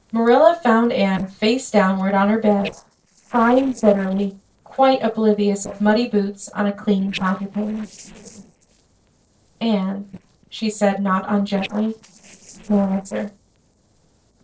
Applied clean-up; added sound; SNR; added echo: neural separator model SepFormer DNS4.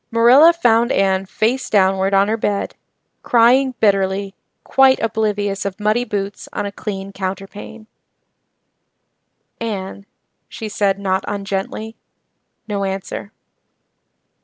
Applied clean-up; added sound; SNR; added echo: none; none; none; none.